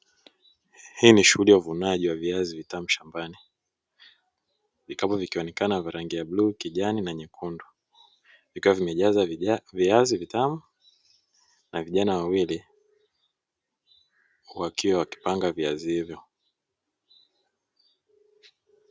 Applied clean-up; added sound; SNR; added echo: none; none; none; none.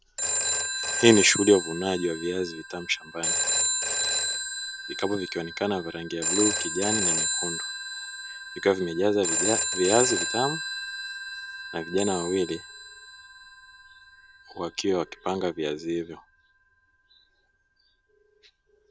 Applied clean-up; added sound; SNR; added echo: none; Telephone; 2 dB; none.